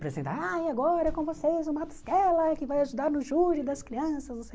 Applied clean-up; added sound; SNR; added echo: none; none; none; none.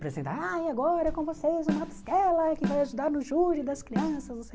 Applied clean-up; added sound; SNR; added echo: none; Snare drum; 5 dB; none.